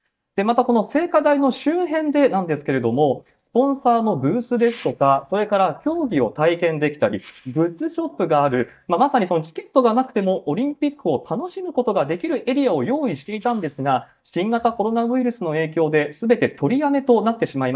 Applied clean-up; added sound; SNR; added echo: neural mask model DeepFilterNet 3.